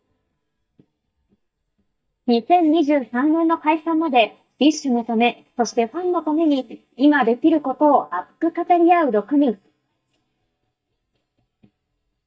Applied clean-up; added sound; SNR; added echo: neural mask model DeepFilterNet 3.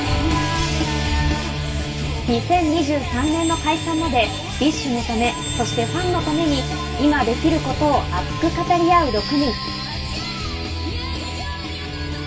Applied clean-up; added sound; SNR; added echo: none; Bowed string instrument; 13 dB; reverberation time 0.2 s.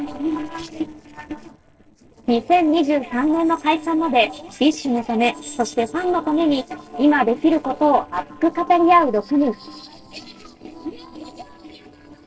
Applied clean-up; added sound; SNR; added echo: neural separator model SepFormer DNS4.